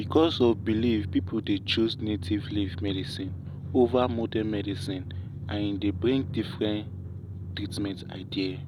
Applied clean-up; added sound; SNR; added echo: none; Drum; 7 dB; none.